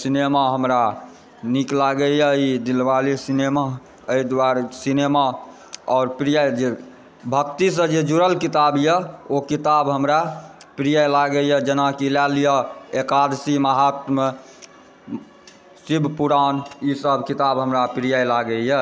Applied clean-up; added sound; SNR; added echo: none; none; none; none.